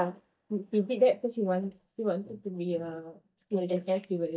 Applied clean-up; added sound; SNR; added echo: neural mask model DeepFilterNet 3.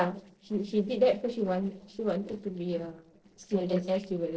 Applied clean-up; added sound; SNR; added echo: neural separator model SepFormer DNS4.